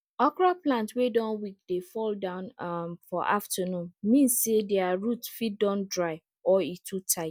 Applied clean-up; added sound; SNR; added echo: none; none; none; none.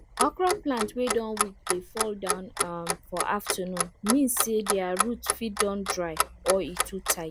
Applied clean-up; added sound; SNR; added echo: none; Clock; 2 dB; none.